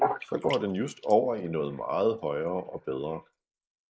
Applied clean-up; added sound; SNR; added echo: neural mask model Resemble Enhance denoiser.